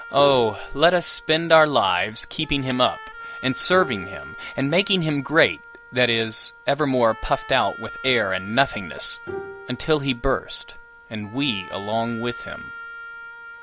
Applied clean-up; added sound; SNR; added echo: none; Wind instrument, woodwind instrument + Bowed string instrument; 15 dB; none.